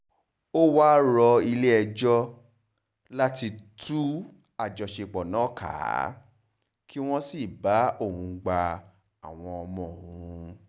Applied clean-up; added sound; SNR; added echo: none; none; none; none.